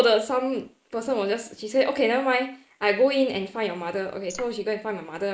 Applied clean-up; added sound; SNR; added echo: neural mask model Resemble Enhance denoiser.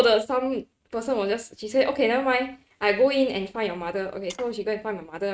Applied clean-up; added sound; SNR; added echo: neural mask model RNNoise.